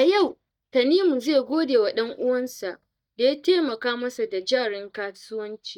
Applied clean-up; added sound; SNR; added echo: neural mask model DeepFilterNet 3.